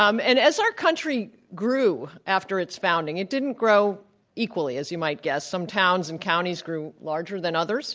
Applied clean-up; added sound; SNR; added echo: none; none; none; none.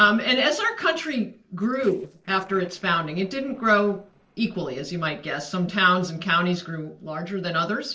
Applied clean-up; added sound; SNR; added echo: neural separator model SepFormer DNS4.